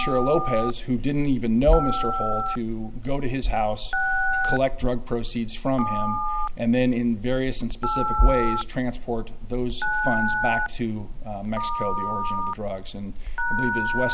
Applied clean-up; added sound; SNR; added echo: none; Telephone; 1 dB; none.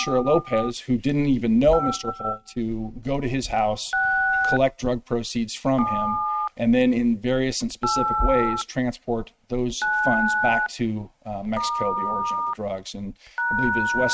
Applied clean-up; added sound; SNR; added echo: neural mask model RNNoise.